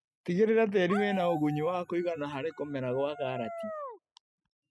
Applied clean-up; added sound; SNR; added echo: classical method spectral subtraction.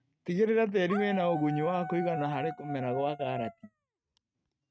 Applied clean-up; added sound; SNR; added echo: neural mask model RNNoise.